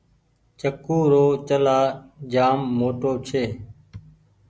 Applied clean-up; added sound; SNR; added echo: none; none; none; none.